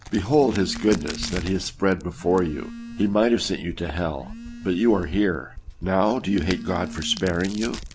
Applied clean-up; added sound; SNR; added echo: none; Telephone + Crack; 12 dB; none.